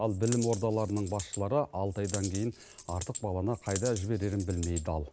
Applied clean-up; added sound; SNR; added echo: none; Coin (dropping); 12 dB; none.